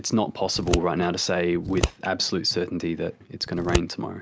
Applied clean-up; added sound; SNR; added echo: none; Scissors; 5 dB; none.